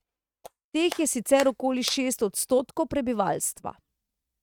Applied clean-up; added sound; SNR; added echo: neural mask model RNNoise.